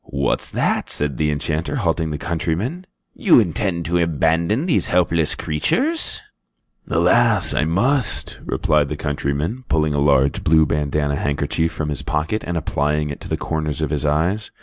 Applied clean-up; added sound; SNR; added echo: none; none; none; none.